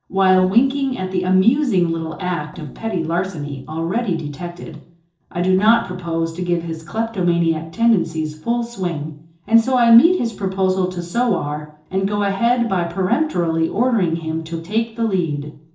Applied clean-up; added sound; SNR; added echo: neural separator model SepFormer DNS4.